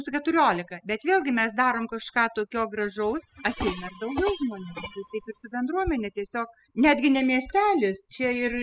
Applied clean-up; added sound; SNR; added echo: classical method spectral subtraction.